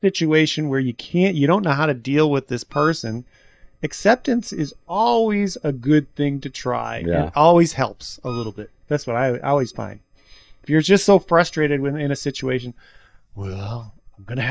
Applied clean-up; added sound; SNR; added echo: neural mask model DeepFilterNet 3.